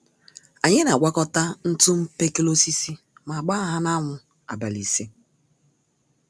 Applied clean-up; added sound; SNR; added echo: none; none; none; none.